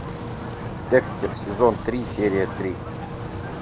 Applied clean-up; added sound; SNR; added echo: none; Wind; 6 dB; none.